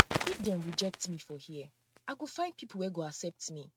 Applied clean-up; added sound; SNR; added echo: neural mask model RNNoise.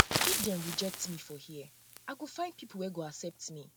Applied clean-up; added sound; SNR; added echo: none; Fire; -3 dB; none.